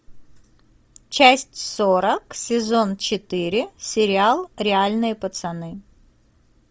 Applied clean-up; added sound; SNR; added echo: none; none; none; none.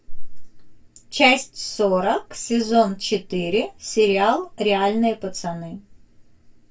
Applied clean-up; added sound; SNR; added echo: none; none; none; reverberation time 0.2 s.